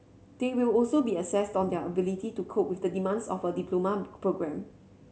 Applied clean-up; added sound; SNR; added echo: none; none; none; none.